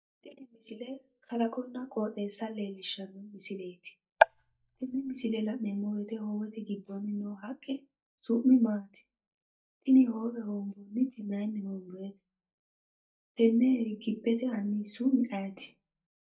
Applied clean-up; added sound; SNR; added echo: neural mask model DeepFilterNet 3.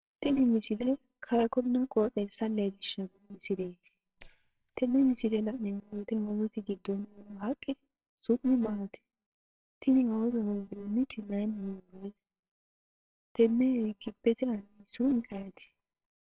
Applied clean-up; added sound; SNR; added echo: neural separator model SepFormer WHAMR!.